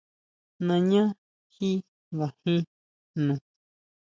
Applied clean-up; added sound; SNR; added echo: none; none; none; none.